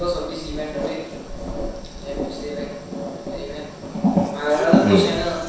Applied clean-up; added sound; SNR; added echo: none; Race car, auto racing / Accelerating, revving, vroom; 12 dB; reverberation time 0.7 s.